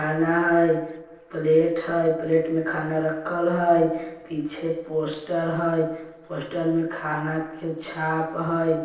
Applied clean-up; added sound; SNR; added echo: neural separator model SepFormer DNS4.